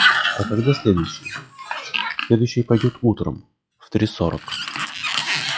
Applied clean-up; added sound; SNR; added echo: classical method log-MMSE.